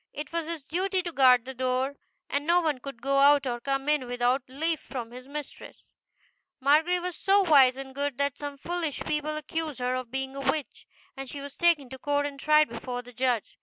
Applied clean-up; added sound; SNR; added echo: none; none; none; none.